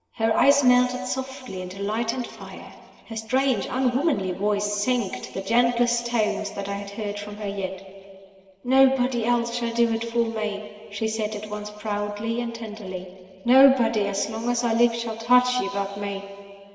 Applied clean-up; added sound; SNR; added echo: none; none; none; reverberation time 2.3 s.